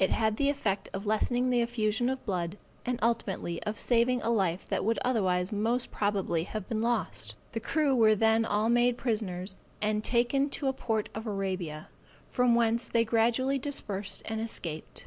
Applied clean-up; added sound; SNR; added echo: none; none; none; none.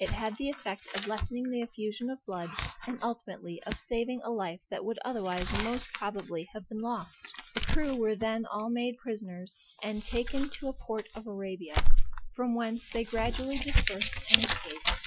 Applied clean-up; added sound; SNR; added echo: classical method Wiener filter.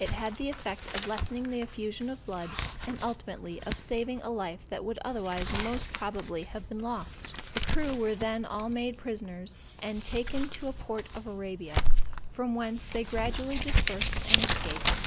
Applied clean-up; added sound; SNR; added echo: none; Crumpling, crinkling; -5 dB; none.